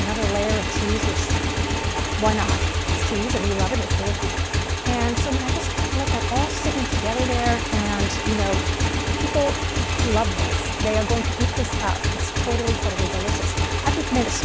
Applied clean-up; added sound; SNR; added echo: none; Motorcycle / Engine; -5 dB; none.